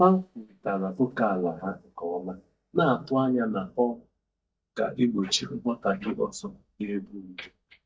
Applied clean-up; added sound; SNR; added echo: neural mask model DeepFilterNet 3.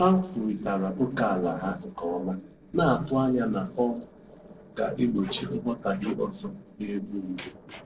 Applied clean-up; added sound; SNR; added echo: neural separator model SepFormer DNS4.